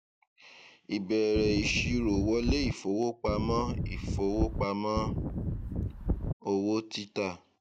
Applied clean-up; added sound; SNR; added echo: none; Wind; 1 dB; none.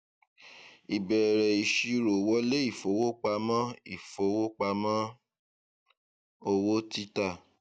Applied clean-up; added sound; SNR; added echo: none; none; none; none.